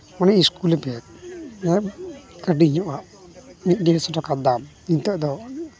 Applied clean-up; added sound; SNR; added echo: none; none; none; none.